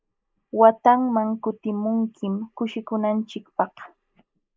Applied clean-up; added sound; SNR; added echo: neural mask model Resemble Enhance denoiser.